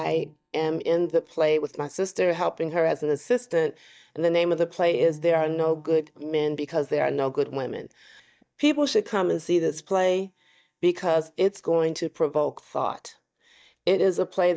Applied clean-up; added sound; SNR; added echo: neural mask model DeepFilterNet 3.